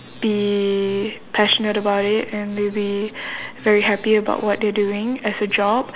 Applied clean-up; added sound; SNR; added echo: none; none; none; none.